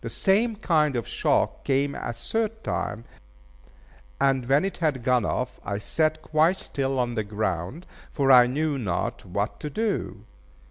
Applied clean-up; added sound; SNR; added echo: none; none; none; none.